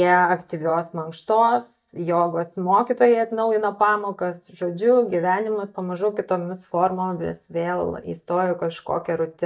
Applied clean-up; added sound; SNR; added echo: neural mask model DeepFilterNet 3.